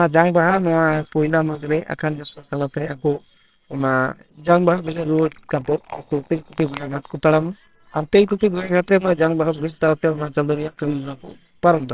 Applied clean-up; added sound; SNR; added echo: neural separator model SepFormer WHAMR!.